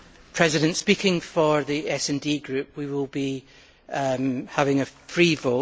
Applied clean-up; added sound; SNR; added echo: none; none; none; none.